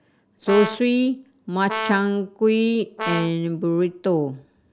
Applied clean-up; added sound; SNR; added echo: none; Brass instrument; 9 dB; none.